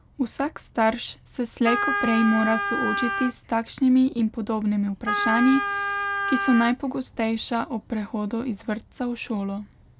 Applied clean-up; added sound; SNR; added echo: none; Wind instrument, woodwind instrument; 2 dB; none.